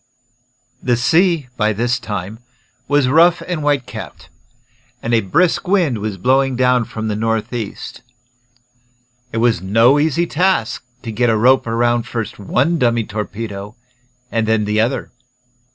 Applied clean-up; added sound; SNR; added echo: none; none; none; none.